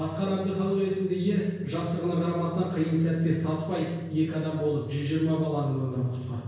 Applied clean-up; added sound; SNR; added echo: none; none; none; reverberation time 1.0 s.